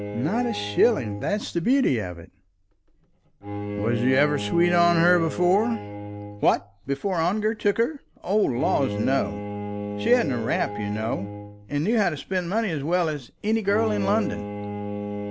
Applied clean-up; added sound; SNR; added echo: none; Bowed string instrument; 8 dB; none.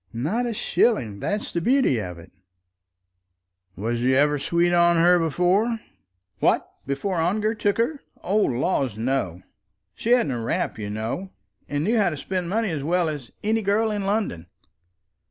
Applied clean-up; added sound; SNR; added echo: none; none; none; none.